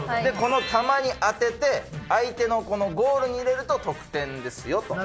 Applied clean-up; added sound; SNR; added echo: none; none; none; none.